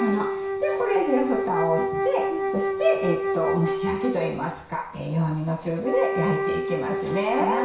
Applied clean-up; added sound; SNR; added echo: none; Wind instrument, woodwind instrument; 1 dB; reverberation time 0.6 s.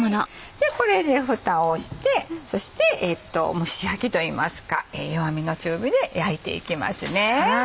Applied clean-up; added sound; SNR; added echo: none; none; none; none.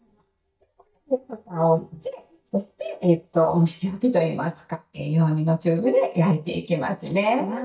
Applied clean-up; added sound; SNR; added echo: neural mask model DeepFilterNet 3.